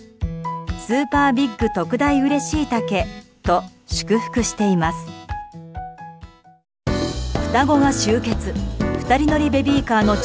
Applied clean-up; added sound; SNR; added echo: none; none; none; none.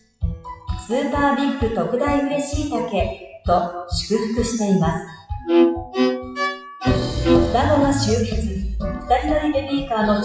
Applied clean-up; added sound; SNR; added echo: classical method WPE with log-MMSE.